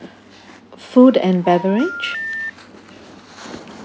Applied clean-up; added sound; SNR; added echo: none; Telephone; 9 dB; none.